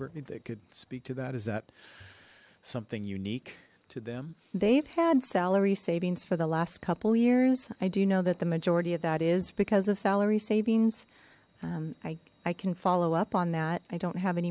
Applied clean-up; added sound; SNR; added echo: none; none; none; none.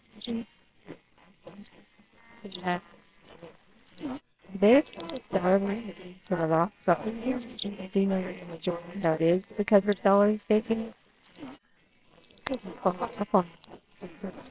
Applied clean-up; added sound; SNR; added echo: neural separator model SepFormer WHAMR!.